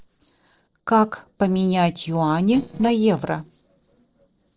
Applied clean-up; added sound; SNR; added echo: neural separator model SepFormer DNS4.